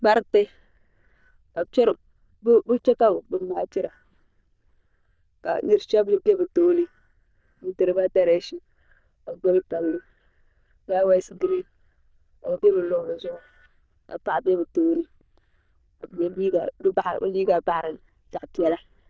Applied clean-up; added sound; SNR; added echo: neural diffusion model UNIVERSE++.